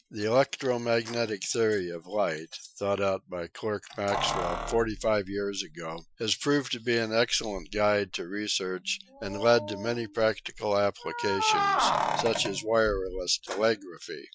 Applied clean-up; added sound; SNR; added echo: classical method Wiener filter.